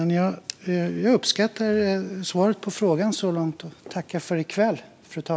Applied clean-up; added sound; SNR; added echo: none; none; none; none.